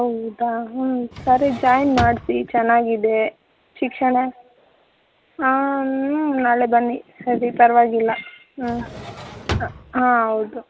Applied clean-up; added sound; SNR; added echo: none; Drawer open or close; 10 dB; none.